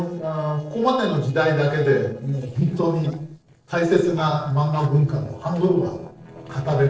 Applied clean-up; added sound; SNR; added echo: neural separator model SepFormer DNS4.